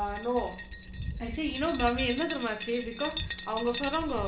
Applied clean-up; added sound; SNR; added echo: none; Glass; 10 dB; none.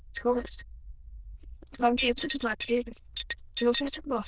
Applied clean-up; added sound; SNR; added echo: neural diffusion model UNIVERSE++.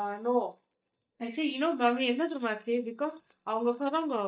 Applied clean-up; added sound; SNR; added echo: neural mask model DeepFilterNet 3.